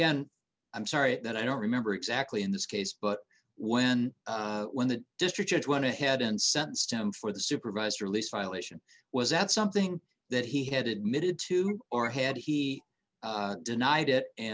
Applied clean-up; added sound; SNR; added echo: none; none; none; none.